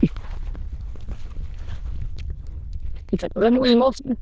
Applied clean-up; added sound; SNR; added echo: neural diffusion model UNIVERSE++.